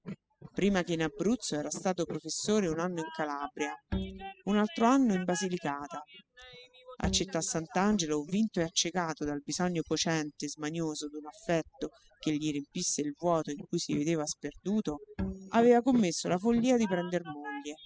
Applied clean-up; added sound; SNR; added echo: classical method spectral subtraction.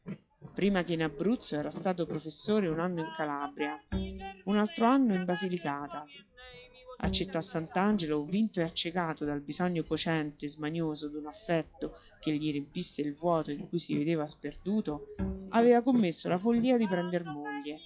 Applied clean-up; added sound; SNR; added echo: classical method log-MMSE.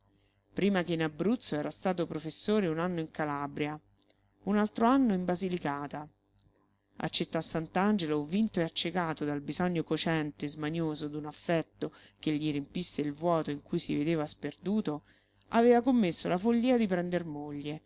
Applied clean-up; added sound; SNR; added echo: none; none; none; none.